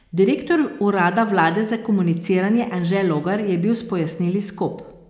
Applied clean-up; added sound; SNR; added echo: none; none; none; none.